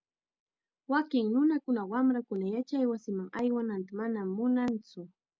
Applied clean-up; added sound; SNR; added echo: none; none; none; none.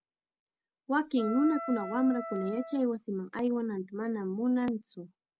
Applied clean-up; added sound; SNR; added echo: none; Wind instrument, woodwind instrument; 9 dB; none.